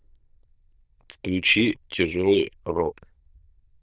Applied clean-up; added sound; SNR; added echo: neural diffusion model UNIVERSE++.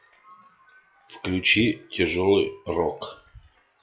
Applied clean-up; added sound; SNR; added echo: classical method log-MMSE.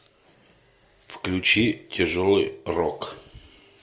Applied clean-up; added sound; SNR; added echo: none; none; none; none.